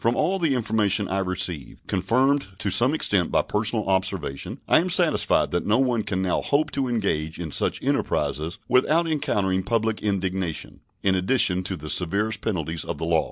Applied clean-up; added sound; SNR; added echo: none; none; none; none.